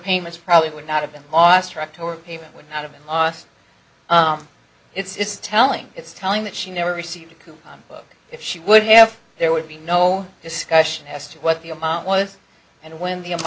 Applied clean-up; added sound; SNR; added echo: none; none; none; none.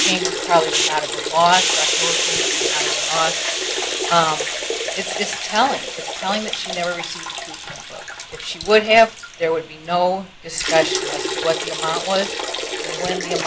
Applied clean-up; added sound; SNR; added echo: none; Liquid + Hiss; 2 dB; none.